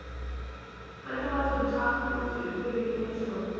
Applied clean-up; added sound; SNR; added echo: none; none; none; reverberation time 2.2 s.